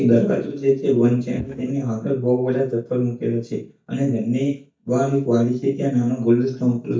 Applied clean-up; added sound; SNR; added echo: neural mask model DeepFilterNet 3.